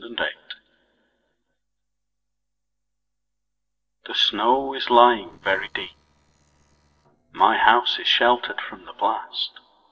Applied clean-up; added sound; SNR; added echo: neural separator model SepFormer DNS4.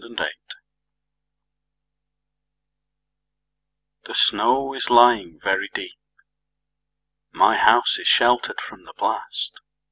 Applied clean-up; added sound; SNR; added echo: none; none; none; none.